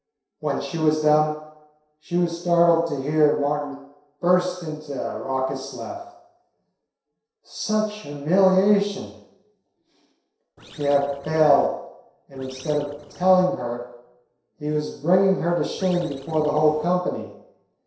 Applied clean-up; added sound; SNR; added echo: neural separator model SepFormer DNS4.